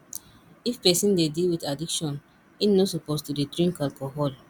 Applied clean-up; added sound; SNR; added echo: none; none; none; none.